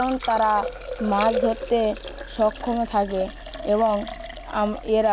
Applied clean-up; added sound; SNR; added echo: none; Liquid; 10 dB; none.